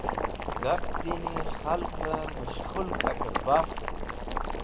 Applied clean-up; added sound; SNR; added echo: none; Boiling; -2 dB; none.